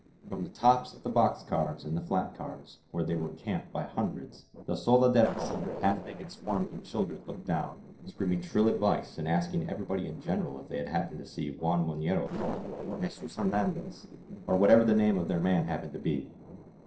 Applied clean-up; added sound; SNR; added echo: neural separator model SepFormer DNS4.